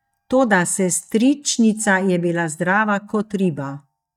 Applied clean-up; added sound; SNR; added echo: neural mask model DeepFilterNet 3.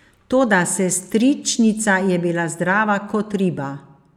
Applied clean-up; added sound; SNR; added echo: none; none; none; none.